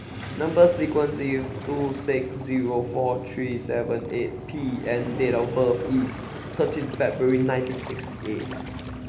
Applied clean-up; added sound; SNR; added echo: none; Waves, surf; 10 dB; none.